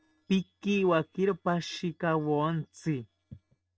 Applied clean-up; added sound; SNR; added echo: neural separator model SepFormer DNS4.